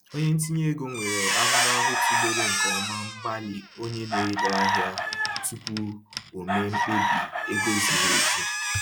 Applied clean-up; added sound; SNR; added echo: none; Squeak + Chicken, rooster; -4 dB; none.